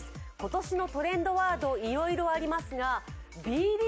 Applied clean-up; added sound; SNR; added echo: none; none; none; none.